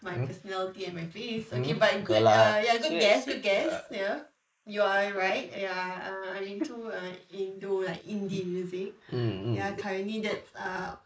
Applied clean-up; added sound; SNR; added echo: neural mask model Resemble Enhance denoiser.